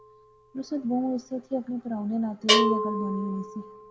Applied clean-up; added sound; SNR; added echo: none; Bell; 0 dB; reverberation time 0.3 s.